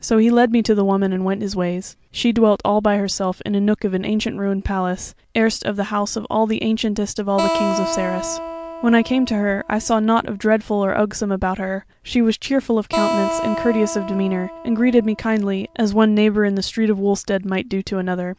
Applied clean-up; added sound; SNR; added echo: none; Acoustic guitar; 8 dB; none.